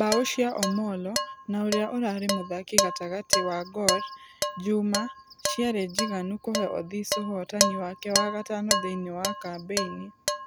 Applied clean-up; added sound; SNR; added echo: none; Dishes, pots, and pans; 1 dB; none.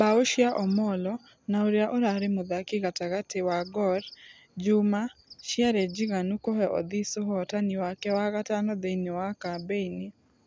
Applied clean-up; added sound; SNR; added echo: none; none; none; none.